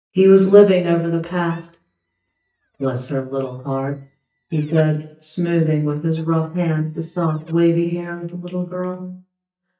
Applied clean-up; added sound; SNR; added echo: neural mask model DeepFilterNet 3.